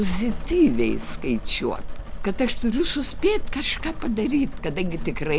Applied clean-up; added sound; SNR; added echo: none; Rain; 3 dB; none.